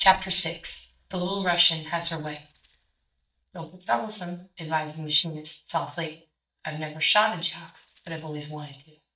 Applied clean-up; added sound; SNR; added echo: neural mask model DeepFilterNet 3.